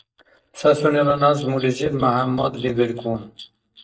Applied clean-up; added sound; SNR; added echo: neural mask model DeepFilterNet 3.